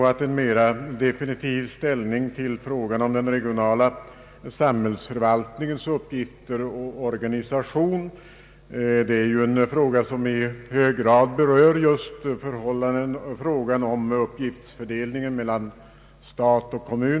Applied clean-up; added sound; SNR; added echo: none; none; none; none.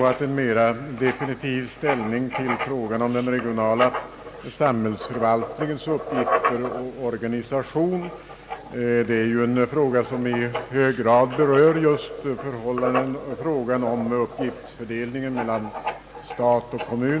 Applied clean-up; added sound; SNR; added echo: none; Writing; 9 dB; none.